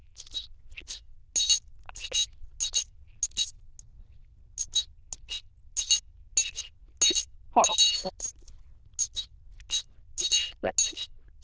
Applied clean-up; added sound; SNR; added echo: neural diffusion model UNIVERSE++.